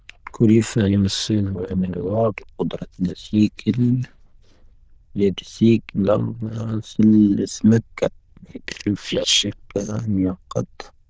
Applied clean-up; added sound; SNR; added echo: neural diffusion model UNIVERSE++.